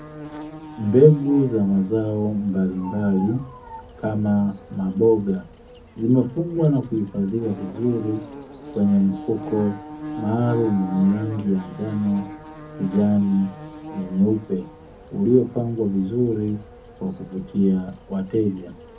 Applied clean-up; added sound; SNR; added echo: none; Buzz / Bird; 16 dB; reverberation time 0.3 s.